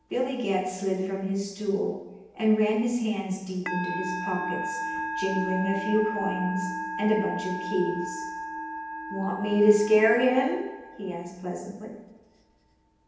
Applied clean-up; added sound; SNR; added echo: none; Musical instrument; 8 dB; reverberation time 0.9 s.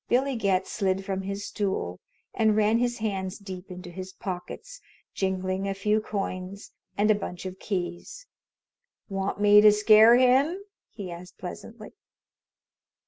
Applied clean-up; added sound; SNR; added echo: none; none; none; none.